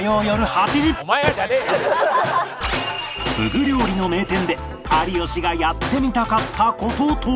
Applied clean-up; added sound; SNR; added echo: none; Tools; 12 dB; none.